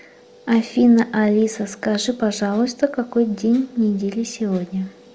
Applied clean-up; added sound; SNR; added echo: none; none; none; none.